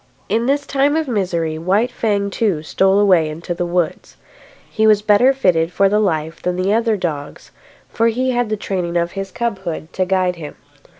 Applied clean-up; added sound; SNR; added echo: none; none; none; none.